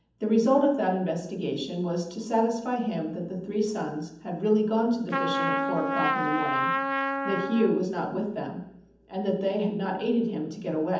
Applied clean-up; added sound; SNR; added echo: none; Trumpet; 2 dB; reverberation time 0.8 s.